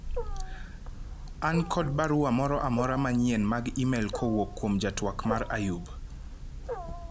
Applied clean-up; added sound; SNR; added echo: none; Wild animals; 7 dB; none.